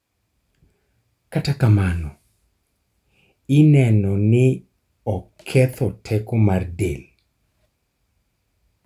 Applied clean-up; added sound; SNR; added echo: none; none; none; none.